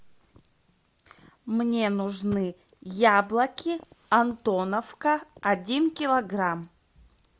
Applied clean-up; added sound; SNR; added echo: none; none; none; none.